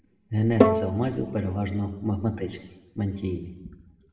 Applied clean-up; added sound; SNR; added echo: none; Bowed string instrument; 0 dB; reverberation time 1.0 s.